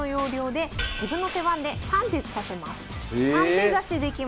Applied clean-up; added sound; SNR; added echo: none; Fowl + Hi-hat; 11 dB; none.